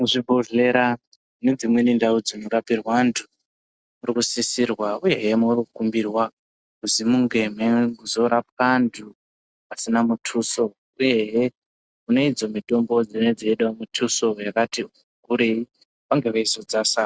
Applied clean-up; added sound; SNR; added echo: none; none; none; none.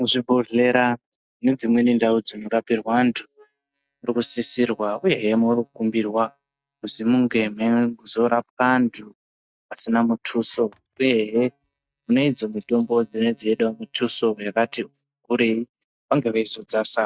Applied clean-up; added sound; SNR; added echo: neural mask model DeepFilterNet 3.